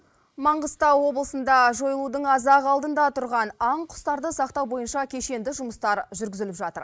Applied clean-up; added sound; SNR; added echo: neural mask model Resemble Enhance denoiser.